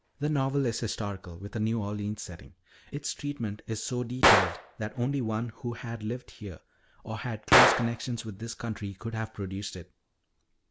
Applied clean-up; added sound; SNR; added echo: none; Gunshot, gunfire; 0 dB; none.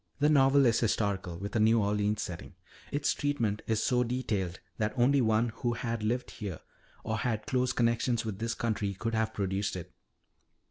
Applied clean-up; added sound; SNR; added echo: none; none; none; none.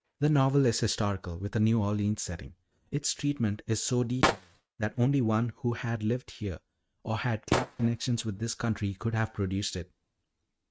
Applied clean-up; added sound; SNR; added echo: neural mask model RNNoise.